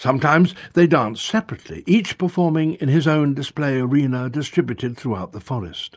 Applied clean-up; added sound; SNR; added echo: none; none; none; none.